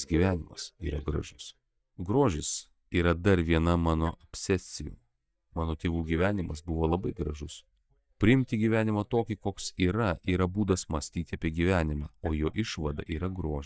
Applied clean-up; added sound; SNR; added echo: neural mask model DeepFilterNet 3.